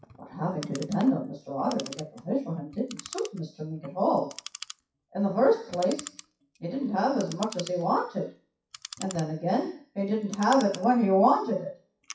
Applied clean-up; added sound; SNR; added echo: classical method WPE with log-MMSE.